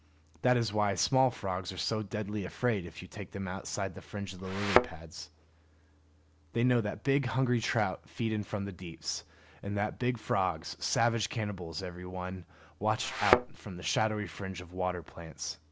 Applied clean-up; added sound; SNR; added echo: none; Thump, thud; -3 dB; none.